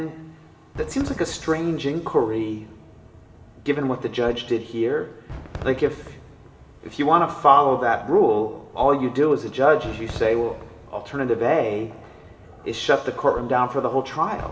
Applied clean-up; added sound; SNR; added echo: none; Fireworks; 19 dB; reverberation time 1.6 s.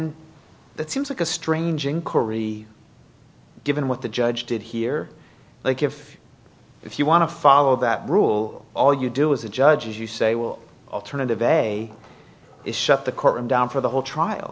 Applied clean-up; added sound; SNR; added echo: none; none; none; none.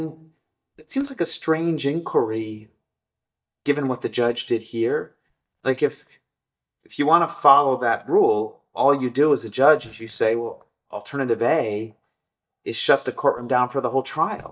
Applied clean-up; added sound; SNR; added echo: neural mask model DeepFilterNet 3.